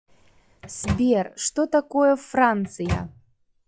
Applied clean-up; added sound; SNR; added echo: classical method log-MMSE.